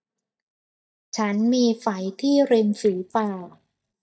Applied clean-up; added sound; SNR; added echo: neural mask model DeepFilterNet 3.